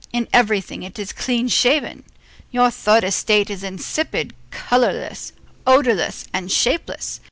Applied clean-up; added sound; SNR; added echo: none; none; none; none.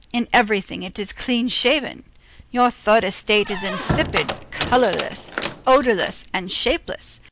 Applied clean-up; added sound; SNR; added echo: none; Squeak; 6 dB; none.